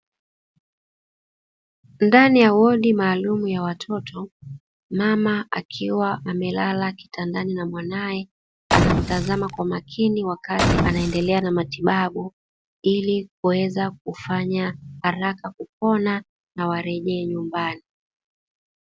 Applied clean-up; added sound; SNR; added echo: none; Boom; 0 dB; none.